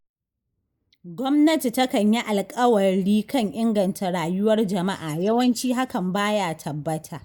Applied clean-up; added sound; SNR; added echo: neural mask model Resemble Enhance denoiser.